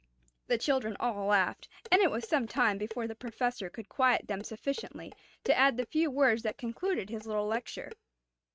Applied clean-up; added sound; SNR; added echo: neural mask model RNNoise.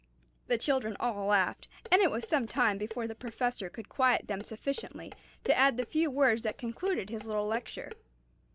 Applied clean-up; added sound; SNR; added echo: none; Dishes, pots, and pans; 17 dB; none.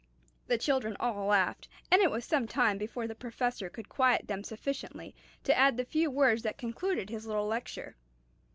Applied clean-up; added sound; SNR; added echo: none; none; none; none.